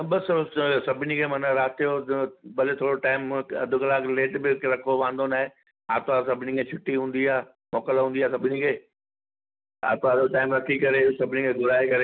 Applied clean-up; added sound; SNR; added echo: none; none; none; none.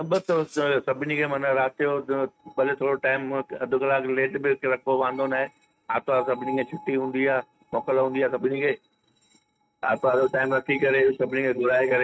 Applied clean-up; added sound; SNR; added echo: neural mask model RNNoise.